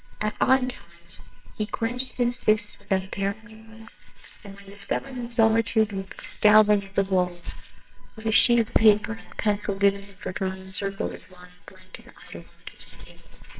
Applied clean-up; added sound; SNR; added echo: neural separator model SepFormer WHAMR!.